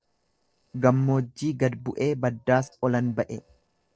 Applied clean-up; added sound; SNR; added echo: neural separator model SepFormer DNS4.